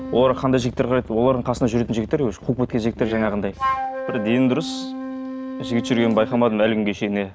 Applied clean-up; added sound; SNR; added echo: none; Wind instrument, woodwind instrument; 10 dB; none.